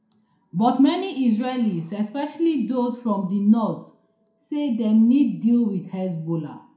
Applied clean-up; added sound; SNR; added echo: none; none; none; reverberation time 0.4 s.